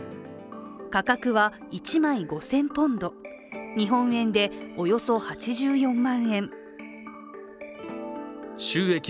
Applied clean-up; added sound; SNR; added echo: none; none; none; none.